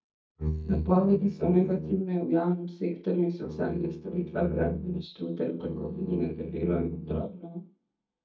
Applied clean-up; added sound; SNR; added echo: neural mask model DeepFilterNet 3.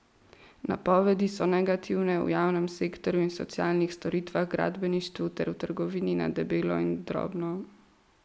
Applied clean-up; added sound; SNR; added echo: none; none; none; none.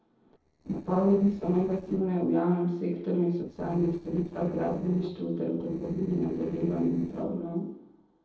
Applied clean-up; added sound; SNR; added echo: neural separator model SepFormer DNS4.